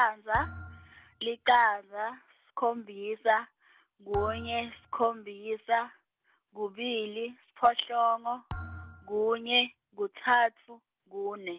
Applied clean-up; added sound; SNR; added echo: none; Thump, thud; 15 dB; none.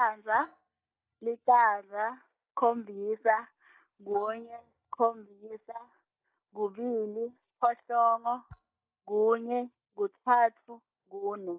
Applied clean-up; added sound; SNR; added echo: neural mask model DeepFilterNet 3.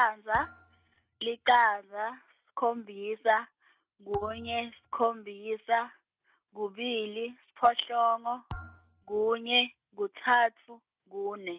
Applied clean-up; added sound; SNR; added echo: neural mask model RNNoise.